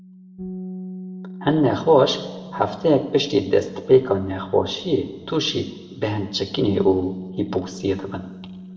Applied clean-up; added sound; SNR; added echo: none; Bass guitar; 14 dB; reverberation time 1.4 s.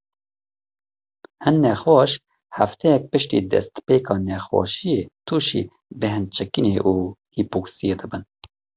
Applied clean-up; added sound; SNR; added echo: none; none; none; none.